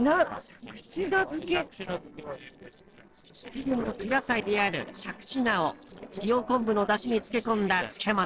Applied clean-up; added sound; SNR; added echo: neural separator model SepFormer DNS4.